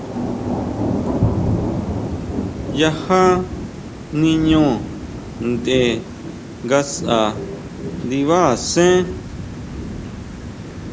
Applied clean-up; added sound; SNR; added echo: none; Thunder / Rain; 5 dB; none.